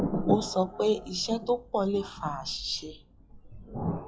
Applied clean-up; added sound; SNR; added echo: classical method log-MMSE.